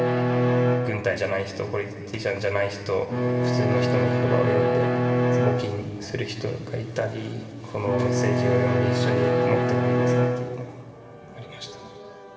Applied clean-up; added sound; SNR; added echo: none; Bowed string instrument; -4 dB; reverberation time 2.4 s.